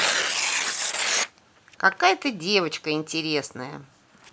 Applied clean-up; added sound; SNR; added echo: none; Tearing; 2 dB; none.